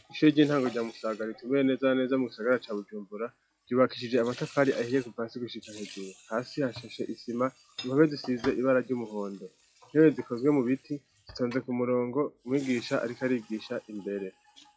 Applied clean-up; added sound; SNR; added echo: classical method log-MMSE.